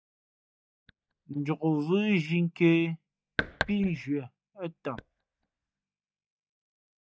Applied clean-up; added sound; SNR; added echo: neural mask model DeepFilterNet 3.